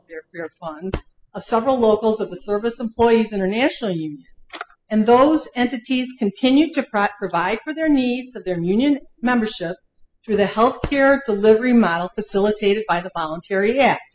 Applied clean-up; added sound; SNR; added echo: classical method spectral subtraction.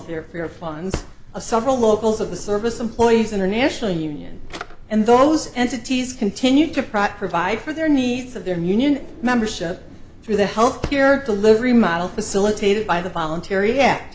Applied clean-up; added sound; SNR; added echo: none; Drawer open or close; 16 dB; none.